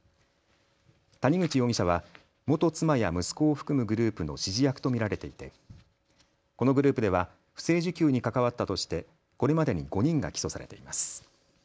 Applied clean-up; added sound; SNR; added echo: none; none; none; none.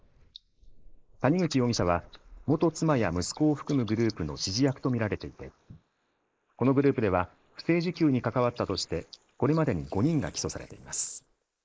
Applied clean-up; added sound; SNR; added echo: neural mask model Resemble Enhance denoiser.